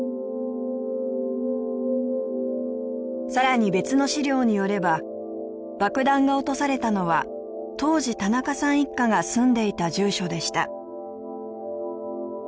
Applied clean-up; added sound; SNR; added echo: none; none; none; none.